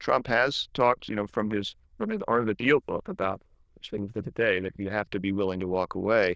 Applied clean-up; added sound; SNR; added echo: neural diffusion model UNIVERSE++.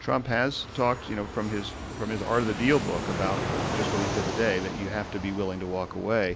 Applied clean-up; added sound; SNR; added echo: none; Fixed-wing aircraft, airplane; 5 dB; none.